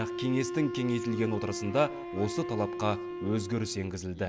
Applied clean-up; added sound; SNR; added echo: none; Wind instrument, woodwind instrument; 6 dB; none.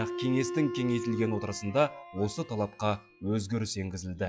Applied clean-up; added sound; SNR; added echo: classical method log-MMSE.